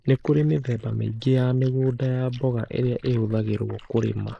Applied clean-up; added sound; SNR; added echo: neural mask model Resemble Enhance denoiser.